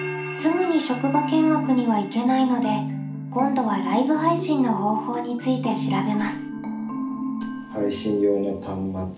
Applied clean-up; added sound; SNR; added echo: none; Marimba, xylophone; 17 dB; reverberation time 0.4 s.